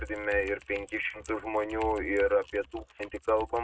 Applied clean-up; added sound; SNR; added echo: neural mask model RNNoise.